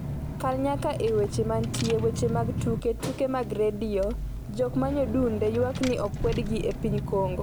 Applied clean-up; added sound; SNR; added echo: none; Engine / Car; 4 dB; none.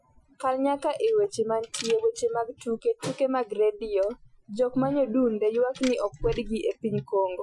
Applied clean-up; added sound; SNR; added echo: classical method Wiener filter.